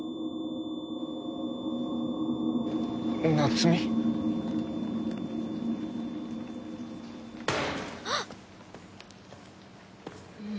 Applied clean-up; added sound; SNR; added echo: none; none; none; none.